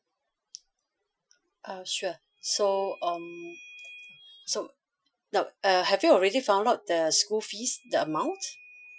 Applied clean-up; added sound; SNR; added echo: classical method Wiener filter.